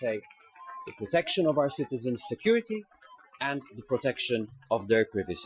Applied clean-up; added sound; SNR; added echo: classical method Wiener filter.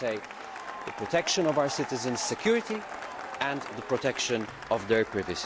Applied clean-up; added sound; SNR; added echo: none; Applause / Cheering; 9 dB; none.